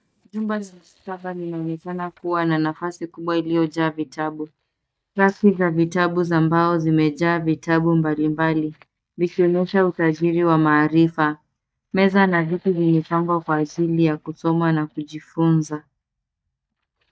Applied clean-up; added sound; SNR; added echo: neural mask model DeepFilterNet 3.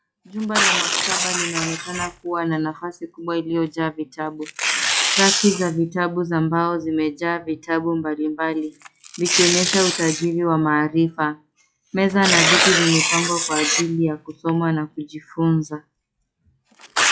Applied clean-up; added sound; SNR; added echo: classical method log-MMSE.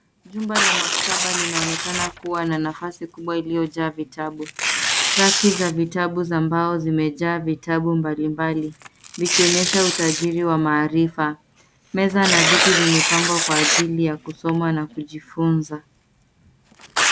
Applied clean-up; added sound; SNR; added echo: none; Tearing; 2 dB; none.